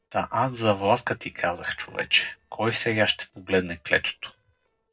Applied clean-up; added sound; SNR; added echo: neural separator model SepFormer DNS4.